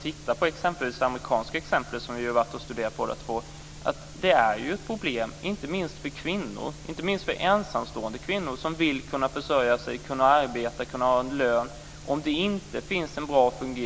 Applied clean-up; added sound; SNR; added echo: none; none; none; none.